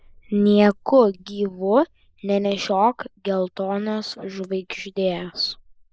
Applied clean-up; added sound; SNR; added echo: neural mask model Resemble Enhance denoiser.